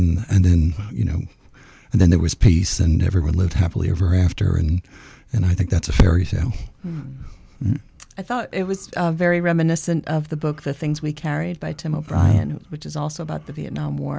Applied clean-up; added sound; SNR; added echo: none; none; none; none.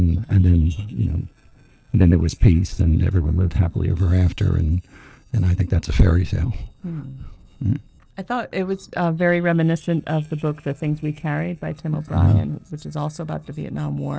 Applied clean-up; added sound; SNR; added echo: neural separator model SepFormer DNS4.